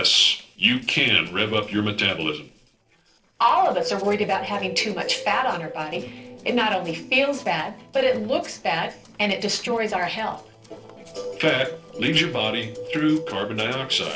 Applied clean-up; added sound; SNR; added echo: neural separator model SepFormer DNS4.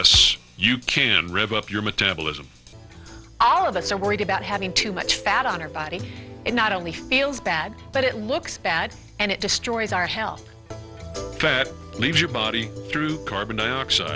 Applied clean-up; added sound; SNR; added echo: none; none; none; none.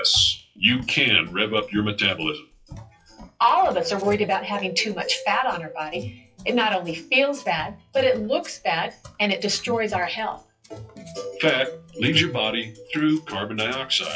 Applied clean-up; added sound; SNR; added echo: classical method WPE with log-MMSE.